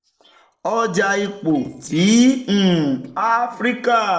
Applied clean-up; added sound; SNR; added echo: neural separator model SepFormer DNS4.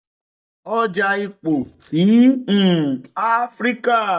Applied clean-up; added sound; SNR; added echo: neural mask model DeepFilterNet 3.